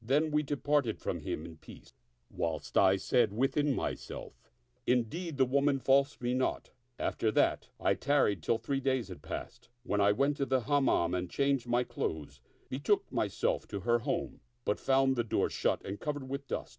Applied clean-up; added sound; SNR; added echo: none; none; none; none.